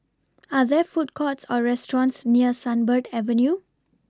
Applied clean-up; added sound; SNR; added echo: none; none; none; none.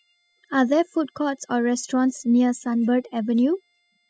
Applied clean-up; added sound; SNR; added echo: classical method spectral subtraction.